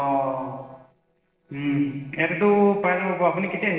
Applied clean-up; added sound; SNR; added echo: neural separator model SepFormer DNS4.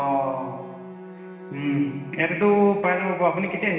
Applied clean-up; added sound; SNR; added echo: none; Bowed string instrument; 18 dB; reverberation time 1.3 s.